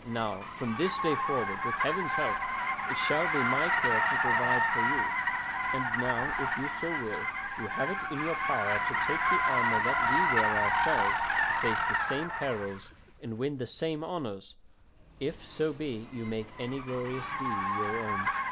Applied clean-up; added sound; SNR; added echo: none; Car; -4 dB; none.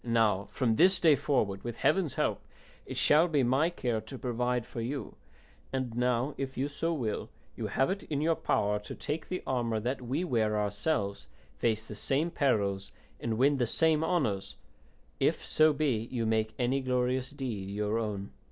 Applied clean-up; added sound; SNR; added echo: none; none; none; none.